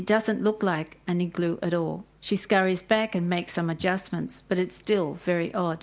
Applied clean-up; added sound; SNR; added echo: none; none; none; none.